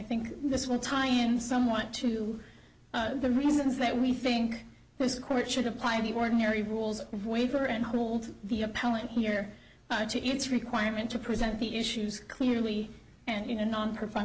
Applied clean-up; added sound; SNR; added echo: none; none; none; none.